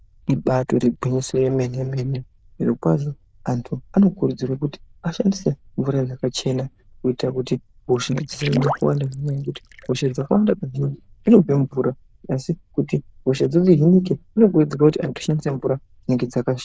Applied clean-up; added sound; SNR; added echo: neural diffusion model UNIVERSE++.